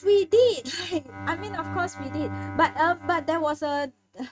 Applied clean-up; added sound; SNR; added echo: neural mask model RNNoise.